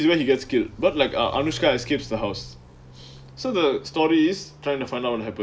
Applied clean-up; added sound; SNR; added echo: none; Walk, footsteps; 19 dB; none.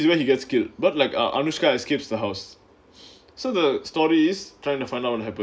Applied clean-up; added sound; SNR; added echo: none; none; none; none.